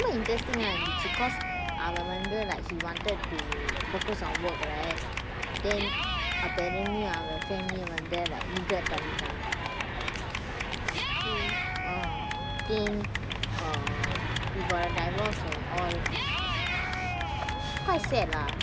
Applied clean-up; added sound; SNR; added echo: none; Cheering / Clapping; 2 dB; none.